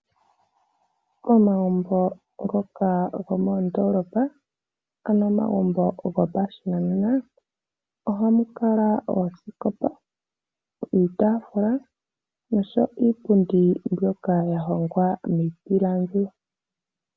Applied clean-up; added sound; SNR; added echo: none; none; none; none.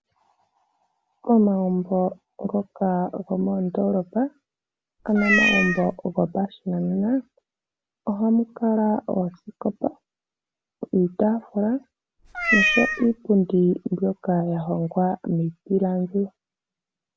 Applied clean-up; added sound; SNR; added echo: none; Meow; -1 dB; none.